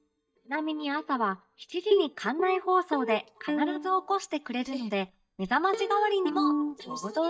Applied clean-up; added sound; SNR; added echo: neural mask model DeepFilterNet 3.